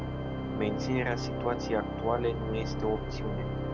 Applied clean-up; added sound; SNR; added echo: none; Organ; -1 dB; none.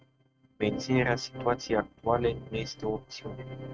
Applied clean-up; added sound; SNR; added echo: neural mask model RNNoise.